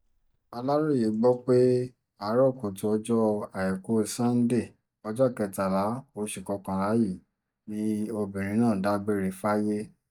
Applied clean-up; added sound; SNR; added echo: neural mask model DeepFilterNet 3.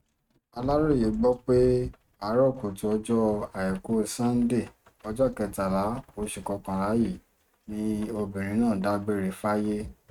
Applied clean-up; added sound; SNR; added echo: neural mask model RNNoise.